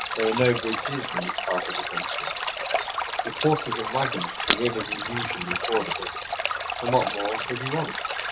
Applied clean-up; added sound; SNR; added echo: none; Shatter + Stream; 0 dB; none.